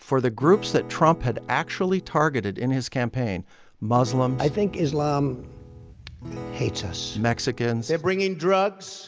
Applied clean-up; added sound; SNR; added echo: none; Acoustic guitar / Strum; 15 dB; none.